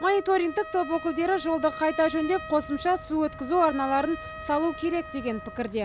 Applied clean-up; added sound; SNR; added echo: none; Trumpet; 14 dB; none.